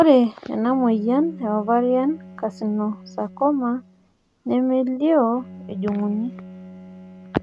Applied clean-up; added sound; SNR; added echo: none; Bowed string instrument; 19 dB; none.